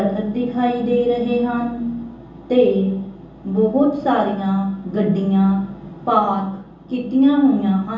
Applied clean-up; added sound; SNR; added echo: none; none; none; reverberation time 0.7 s.